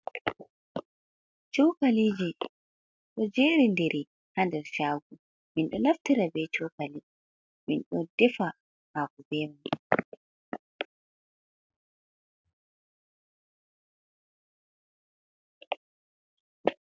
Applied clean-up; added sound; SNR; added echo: none; none; none; none.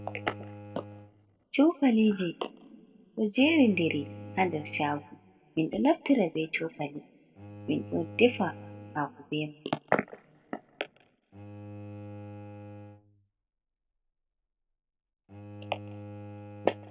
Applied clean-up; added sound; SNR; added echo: none; Bowed string instrument; 16 dB; reverberation time 1.7 s.